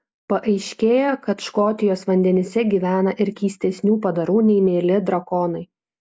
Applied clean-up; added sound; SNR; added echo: none; none; none; none.